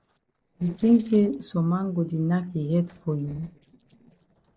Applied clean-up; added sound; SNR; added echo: neural separator model SepFormer DNS4.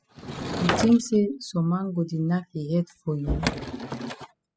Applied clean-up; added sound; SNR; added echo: classical method spectral subtraction.